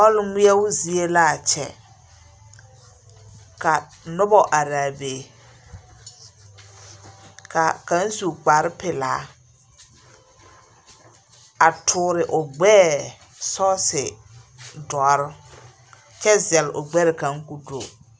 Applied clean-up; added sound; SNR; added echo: none; none; none; none.